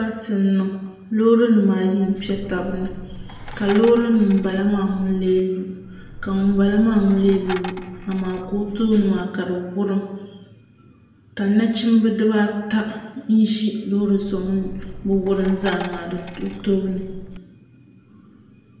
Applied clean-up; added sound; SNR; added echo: none; Coin (dropping); 14 dB; reverberation time 1.0 s.